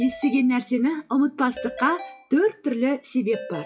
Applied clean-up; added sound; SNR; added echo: classical method WPE with log-MMSE.